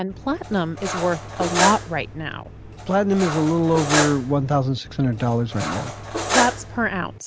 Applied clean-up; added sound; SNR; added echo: none; Cutlery, silverware; 5 dB; none.